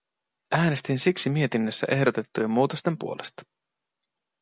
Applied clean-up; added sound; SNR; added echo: none; none; none; none.